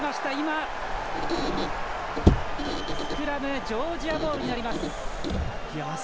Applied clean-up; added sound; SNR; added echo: none; Squeak; -2 dB; none.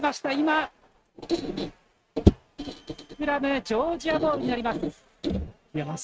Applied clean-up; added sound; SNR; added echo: neural mask model RNNoise.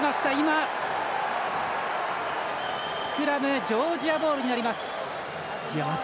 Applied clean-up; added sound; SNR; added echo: none; none; none; none.